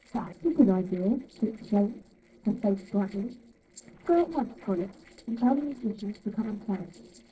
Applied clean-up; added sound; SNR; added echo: neural separator model SepFormer DNS4.